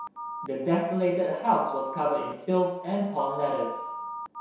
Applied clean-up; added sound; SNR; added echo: none; Telephone; 11 dB; reverberation time 0.7 s.